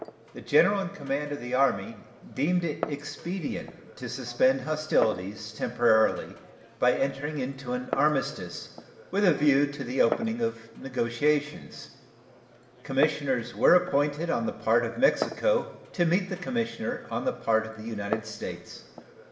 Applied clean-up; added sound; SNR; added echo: none; Glass; 14 dB; reverberation time 0.9 s.